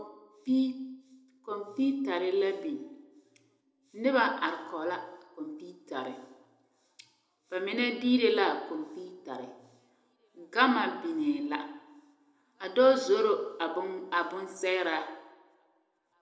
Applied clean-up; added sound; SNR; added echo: none; none; none; reverberation time 0.8 s.